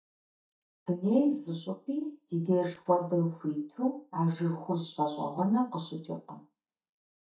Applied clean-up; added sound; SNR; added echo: neural mask model DeepFilterNet 3.